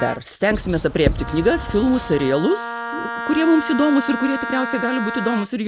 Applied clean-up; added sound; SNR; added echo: none; Wind instrument, woodwind instrument + Writing; 7 dB; none.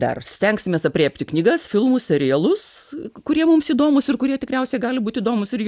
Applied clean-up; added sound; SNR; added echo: none; none; none; none.